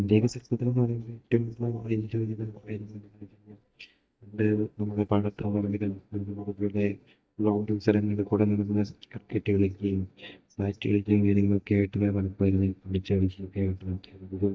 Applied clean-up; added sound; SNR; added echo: neural mask model DeepFilterNet 3.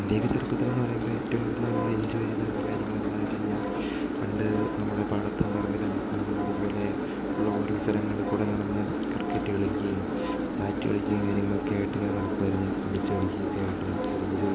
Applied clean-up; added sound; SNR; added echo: none; Engine; -1 dB; none.